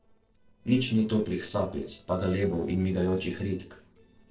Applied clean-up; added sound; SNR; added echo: neural separator model SepFormer DNS4.